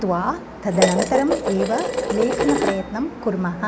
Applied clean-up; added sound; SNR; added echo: none; Dishes, pots, and pans; 1 dB; none.